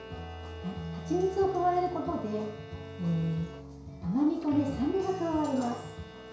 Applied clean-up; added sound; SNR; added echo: none; Bowed string instrument; 17 dB; reverberation time 0.6 s.